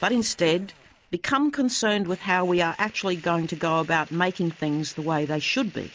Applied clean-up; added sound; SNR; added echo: neural mask model Resemble Enhance denoiser.